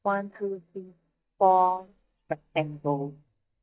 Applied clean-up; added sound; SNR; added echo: neural mask model DeepFilterNet 3.